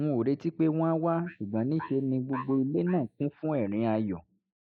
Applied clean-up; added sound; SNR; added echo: neural mask model Resemble Enhance denoiser.